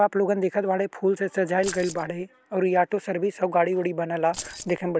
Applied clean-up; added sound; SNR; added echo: none; Keys jangling; 14 dB; none.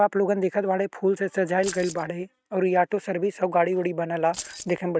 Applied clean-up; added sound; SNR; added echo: neural mask model RNNoise.